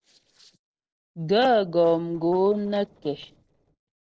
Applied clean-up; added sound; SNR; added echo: neural separator model SepFormer DNS4.